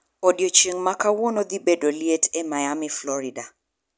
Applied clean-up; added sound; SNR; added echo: none; none; none; none.